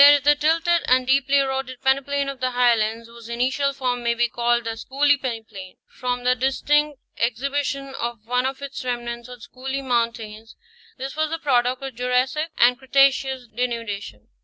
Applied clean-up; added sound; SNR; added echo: none; none; none; none.